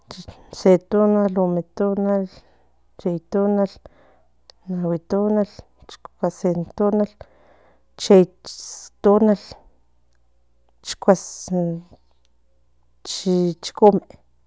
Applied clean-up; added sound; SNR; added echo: none; none; none; none.